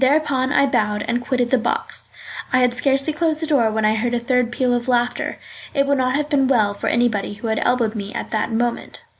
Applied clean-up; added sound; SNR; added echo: none; none; none; none.